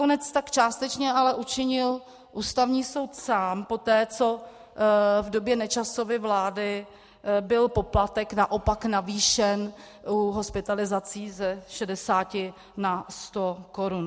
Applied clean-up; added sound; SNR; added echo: none; none; none; none.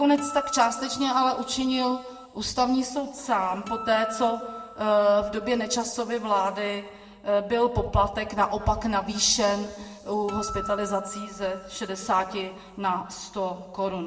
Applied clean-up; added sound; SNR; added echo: none; Acoustic guitar; 12 dB; reverberation time 1.5 s.